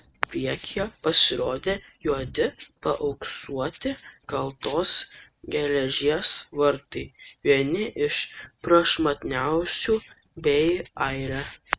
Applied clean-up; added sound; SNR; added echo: neural mask model RNNoise.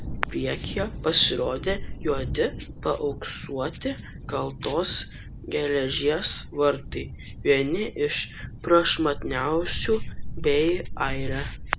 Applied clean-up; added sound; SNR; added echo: none; Thunder; 8 dB; none.